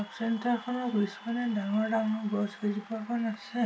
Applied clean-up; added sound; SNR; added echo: none; Applause / Cheering; 19 dB; reverberation time 0.2 s.